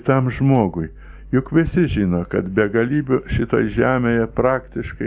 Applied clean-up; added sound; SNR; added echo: none; none; none; none.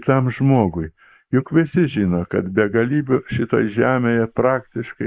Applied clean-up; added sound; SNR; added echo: neural mask model Resemble Enhance denoiser.